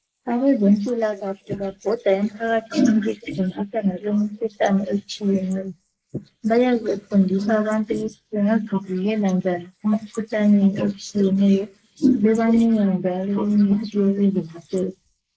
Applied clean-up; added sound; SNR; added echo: neural mask model Resemble Enhance denoiser.